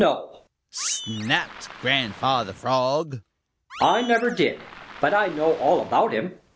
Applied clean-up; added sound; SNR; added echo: none; Waves, surf + Animal; 17 dB; none.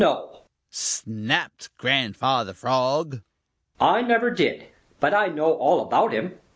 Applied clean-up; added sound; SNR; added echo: none; none; none; none.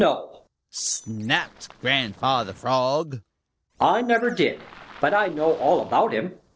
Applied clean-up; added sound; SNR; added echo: neural separator model SepFormer DNS4.